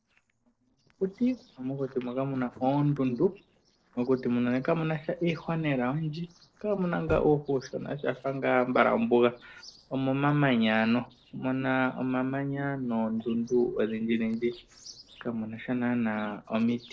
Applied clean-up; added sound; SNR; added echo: neural separator model SepFormer DNS4.